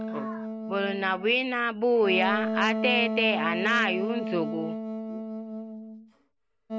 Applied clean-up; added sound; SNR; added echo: none; Wind instrument, woodwind instrument; 4 dB; none.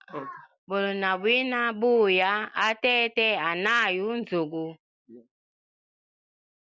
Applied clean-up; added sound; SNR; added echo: none; none; none; none.